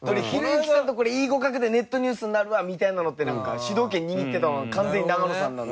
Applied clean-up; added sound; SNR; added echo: none; none; none; none.